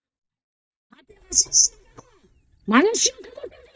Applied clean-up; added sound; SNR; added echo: neural mask model DeepFilterNet 3.